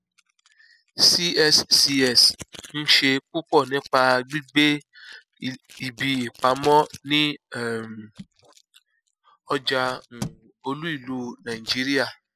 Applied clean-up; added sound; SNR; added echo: classical method spectral subtraction.